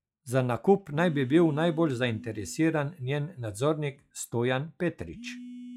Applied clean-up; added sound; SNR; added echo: classical method log-MMSE.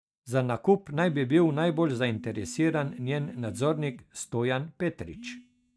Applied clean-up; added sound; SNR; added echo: neural mask model DeepFilterNet 3.